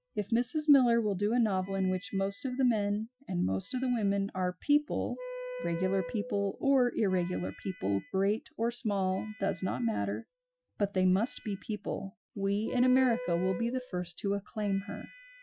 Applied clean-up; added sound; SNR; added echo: classical method Wiener filter.